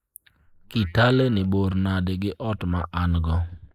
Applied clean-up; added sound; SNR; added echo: neural mask model Resemble Enhance denoiser.